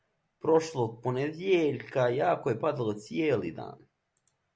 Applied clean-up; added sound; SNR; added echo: none; none; none; none.